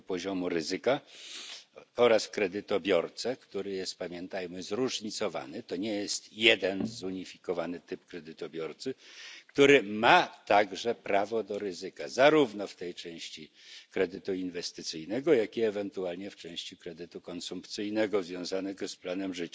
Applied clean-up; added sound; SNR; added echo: none; none; none; none.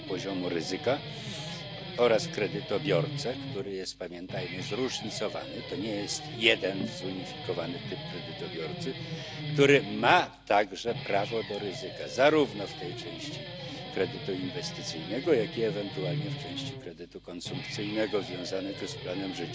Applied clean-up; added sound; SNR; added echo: none; Guitar; 8 dB; none.